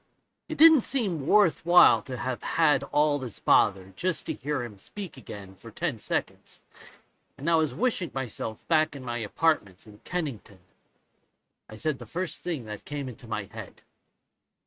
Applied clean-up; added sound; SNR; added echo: neural mask model RNNoise.